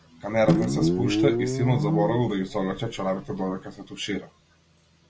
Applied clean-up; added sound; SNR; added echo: none; Guitar; 0 dB; none.